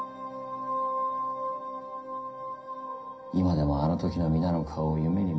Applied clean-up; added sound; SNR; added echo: none; none; none; reverberation time 0.3 s.